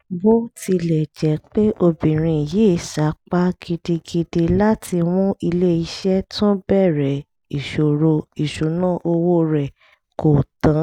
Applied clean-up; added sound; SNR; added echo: none; none; none; none.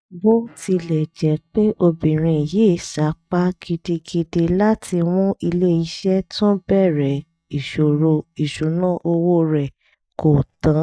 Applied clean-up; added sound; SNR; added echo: neural mask model DeepFilterNet 3.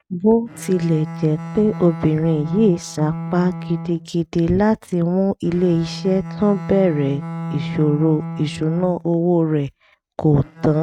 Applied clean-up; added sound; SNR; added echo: neural mask model RNNoise.